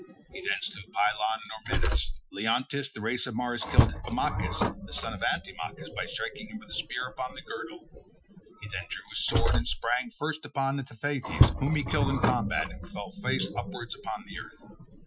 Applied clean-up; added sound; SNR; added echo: classical method Wiener filter.